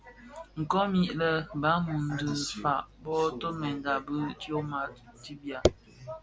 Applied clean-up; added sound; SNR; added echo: none; none; none; none.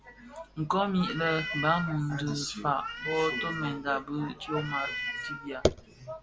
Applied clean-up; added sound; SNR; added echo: none; Meow; 7 dB; reverberation time 0.3 s.